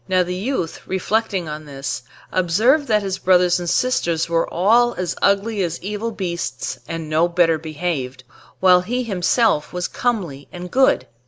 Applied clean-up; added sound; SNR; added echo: none; none; none; none.